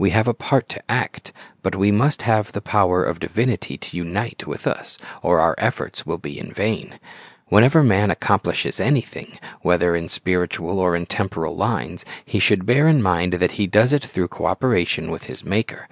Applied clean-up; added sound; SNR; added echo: none; none; none; none.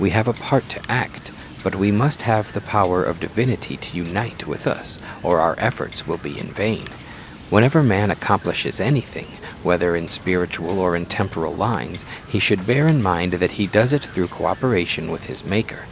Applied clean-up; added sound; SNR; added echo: none; Wind / Boat, Water vehicle; 17 dB; none.